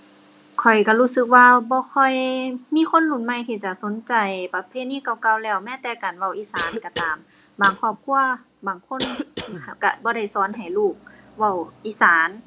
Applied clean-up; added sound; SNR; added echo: none; Cough; 13 dB; none.